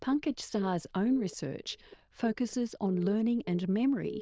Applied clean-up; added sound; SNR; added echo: neural diffusion model UNIVERSE++.